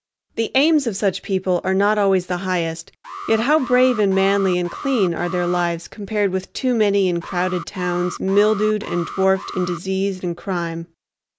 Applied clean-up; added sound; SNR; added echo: none; Alarm; 13 dB; none.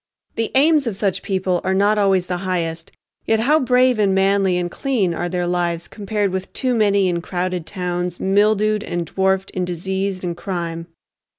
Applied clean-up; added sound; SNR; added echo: none; none; none; none.